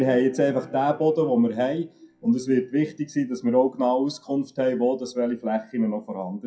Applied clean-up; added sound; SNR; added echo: classical method WPE with log-MMSE.